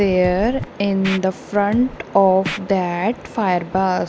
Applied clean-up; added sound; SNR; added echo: none; Scratching (performance technique); 13 dB; none.